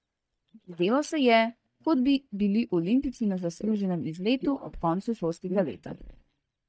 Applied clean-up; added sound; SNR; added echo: neural mask model DeepFilterNet 3.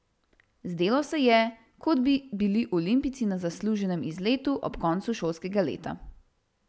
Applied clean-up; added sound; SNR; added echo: none; none; none; none.